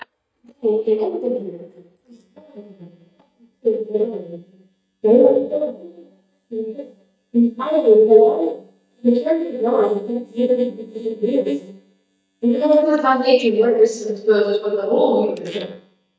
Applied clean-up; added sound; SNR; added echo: neural mask model DeepFilterNet 3.